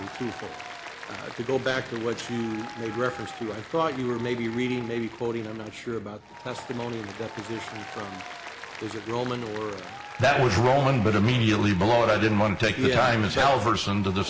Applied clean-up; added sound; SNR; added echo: none; Applause; 15 dB; none.